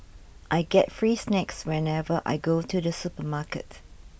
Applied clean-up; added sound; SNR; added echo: none; none; none; none.